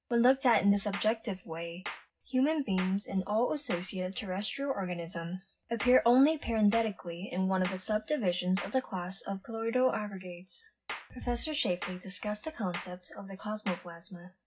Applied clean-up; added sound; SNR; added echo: none; Clapping; 15 dB; reverberation time 0.4 s.